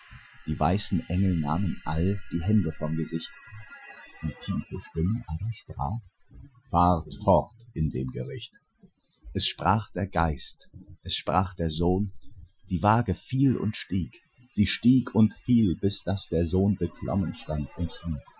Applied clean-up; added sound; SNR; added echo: classical method Wiener filter.